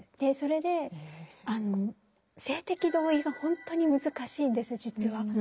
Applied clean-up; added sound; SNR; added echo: none; none; none; none.